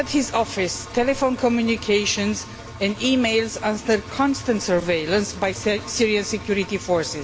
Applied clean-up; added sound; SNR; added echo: none; Engine; 15 dB; none.